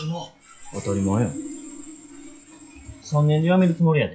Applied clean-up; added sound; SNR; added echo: classical method log-MMSE.